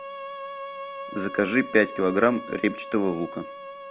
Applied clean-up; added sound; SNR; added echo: none; Bowed string instrument; 11 dB; none.